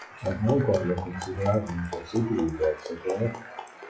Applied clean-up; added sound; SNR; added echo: classical method WPE with log-MMSE.